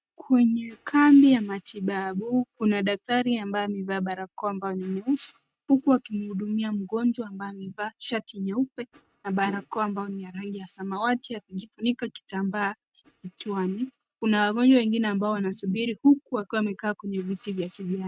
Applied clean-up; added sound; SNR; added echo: neural mask model RNNoise.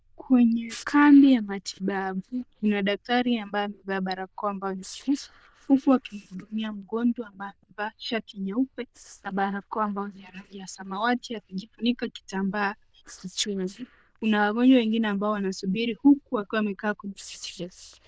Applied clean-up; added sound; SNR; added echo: neural diffusion model UNIVERSE++.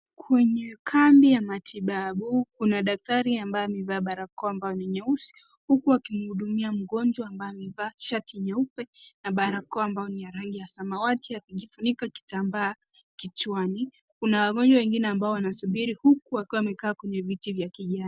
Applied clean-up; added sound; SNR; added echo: none; none; none; none.